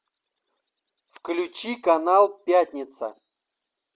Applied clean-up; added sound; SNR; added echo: none; none; none; none.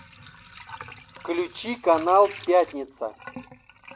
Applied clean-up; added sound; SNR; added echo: none; Sink (filling or washing) / Water; 18 dB; none.